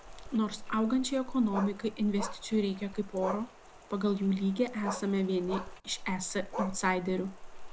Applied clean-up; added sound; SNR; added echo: none; Bark + Rain; 10 dB; none.